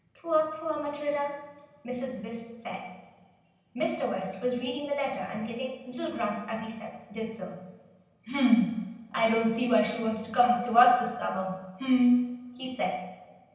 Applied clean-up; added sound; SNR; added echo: none; none; none; reverberation time 0.9 s.